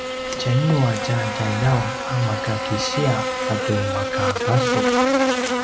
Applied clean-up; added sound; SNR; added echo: none; Buzz; 0 dB; none.